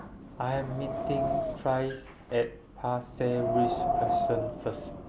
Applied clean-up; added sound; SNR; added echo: none; Wind; 0 dB; none.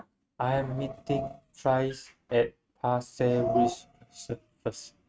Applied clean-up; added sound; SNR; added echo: neural mask model RNNoise.